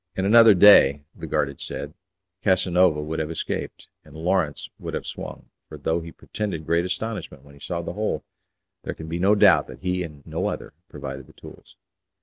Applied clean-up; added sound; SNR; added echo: none; none; none; none.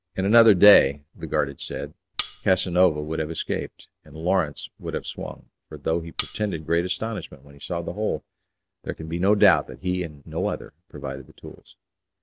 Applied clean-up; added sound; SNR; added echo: none; Cutlery, silverware; 1 dB; none.